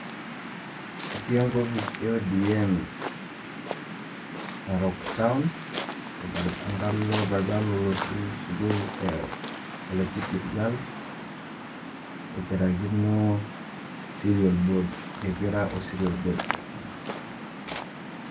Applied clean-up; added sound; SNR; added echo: none; Waves, surf; 7 dB; reverberation time 0.2 s.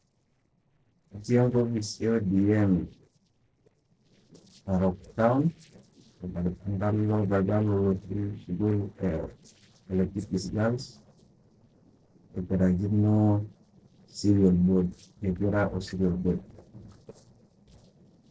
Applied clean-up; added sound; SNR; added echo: neural separator model SepFormer DNS4.